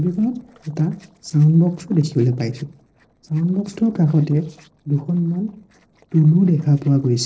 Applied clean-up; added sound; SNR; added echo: neural separator model SepFormer DNS4.